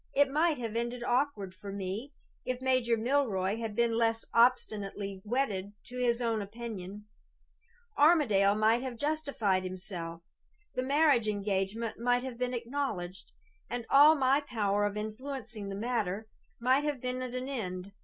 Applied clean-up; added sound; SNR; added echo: none; none; none; none.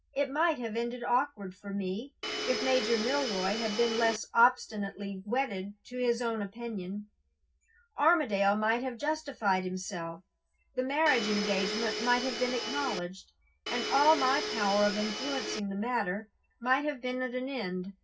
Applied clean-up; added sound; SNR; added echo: none; Domestic sounds, home sounds; 4 dB; reverberation time 0.4 s.